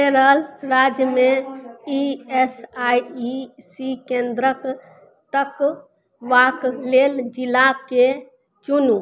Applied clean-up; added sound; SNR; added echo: none; none; none; none.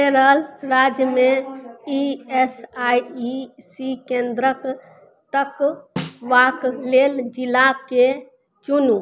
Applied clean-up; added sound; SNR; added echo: none; Snare drum; 14 dB; none.